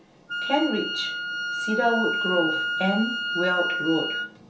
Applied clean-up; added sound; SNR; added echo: none; Wind instrument, woodwind instrument; 1 dB; reverberation time 0.2 s.